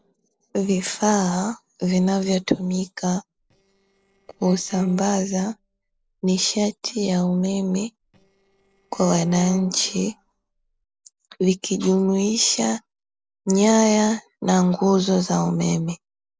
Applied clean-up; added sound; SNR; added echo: neural separator model SepFormer DNS4.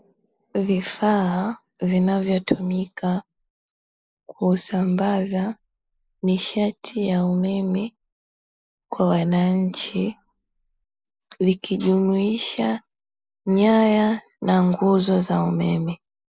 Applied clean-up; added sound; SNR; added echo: neural mask model Resemble Enhance denoiser.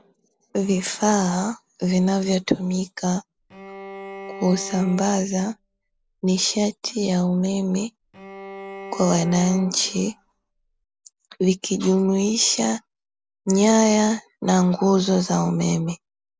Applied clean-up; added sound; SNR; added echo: none; Bowed string instrument; 16 dB; none.